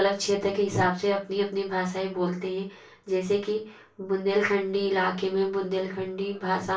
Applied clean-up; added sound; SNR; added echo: none; none; none; reverberation time 0.2 s.